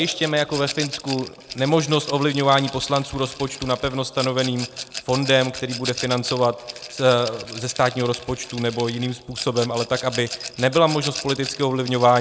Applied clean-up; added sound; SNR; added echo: none; Rattle; 12 dB; none.